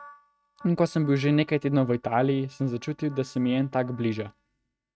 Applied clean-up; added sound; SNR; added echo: neural mask model RNNoise.